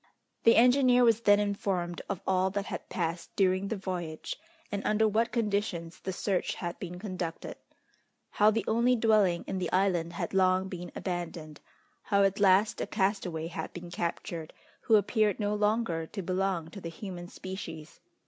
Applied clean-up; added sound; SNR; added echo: none; none; none; none.